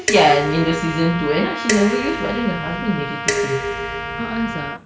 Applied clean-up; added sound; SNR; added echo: none; Trumpet + Dishes, pots, and pans; 3 dB; none.